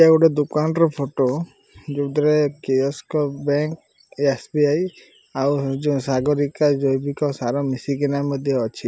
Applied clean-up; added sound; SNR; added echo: none; none; none; none.